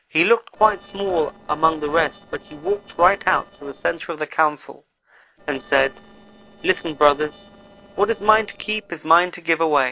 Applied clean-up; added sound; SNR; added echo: neural separator model SepFormer DNS4.